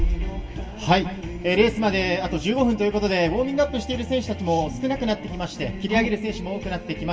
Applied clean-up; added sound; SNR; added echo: none; Bass drum; 11 dB; reverberation time 0.2 s.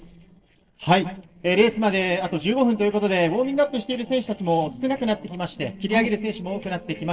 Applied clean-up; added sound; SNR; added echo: neural separator model SepFormer DNS4.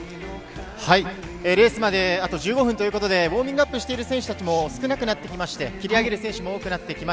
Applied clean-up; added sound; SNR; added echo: none; none; none; none.